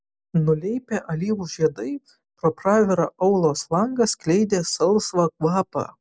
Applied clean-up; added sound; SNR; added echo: none; none; none; none.